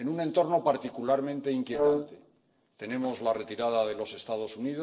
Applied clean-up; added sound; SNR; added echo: neural separator model SepFormer DNS4.